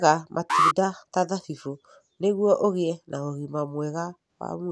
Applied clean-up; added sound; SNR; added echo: none; Alarm; 1 dB; none.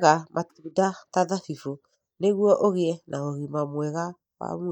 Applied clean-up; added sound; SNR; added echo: neural mask model DeepFilterNet 3.